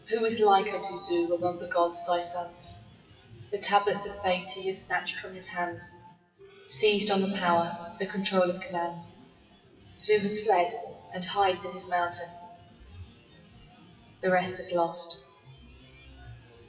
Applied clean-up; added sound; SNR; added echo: classical method WPE with log-MMSE.